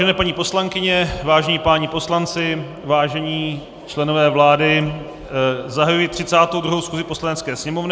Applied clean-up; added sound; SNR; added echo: none; none; none; none.